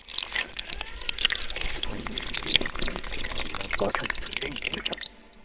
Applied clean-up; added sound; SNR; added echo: neural separator model SepFormer WHAMR!.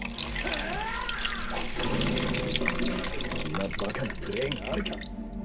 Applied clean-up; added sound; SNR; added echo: none; Liquid; 6 dB; reverberation time 0.2 s.